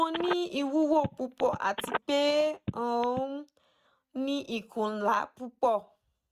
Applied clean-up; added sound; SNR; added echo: neural mask model RNNoise.